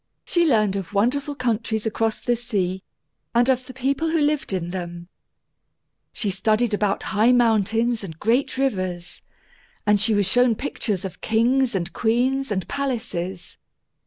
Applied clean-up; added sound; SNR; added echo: none; none; none; none.